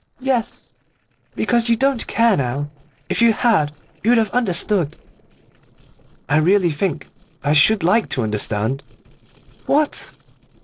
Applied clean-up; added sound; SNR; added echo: neural separator model SepFormer DNS4.